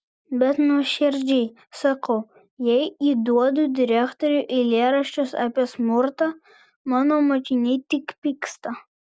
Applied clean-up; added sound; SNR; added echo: none; none; none; none.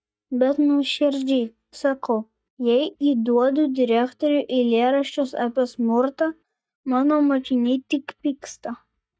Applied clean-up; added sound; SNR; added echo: neural mask model DeepFilterNet 3.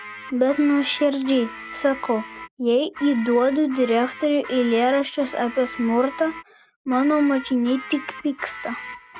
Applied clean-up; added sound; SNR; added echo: none; Guitar; 15 dB; none.